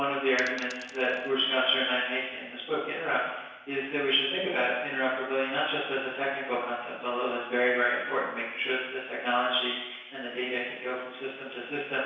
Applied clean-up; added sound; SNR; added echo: none; Coin (dropping); 18 dB; reverberation time 1.1 s.